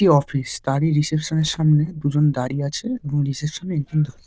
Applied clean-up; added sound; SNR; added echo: neural diffusion model UNIVERSE++.